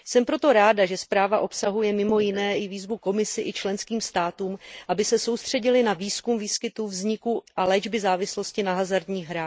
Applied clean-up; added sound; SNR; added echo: neural mask model Resemble Enhance denoiser.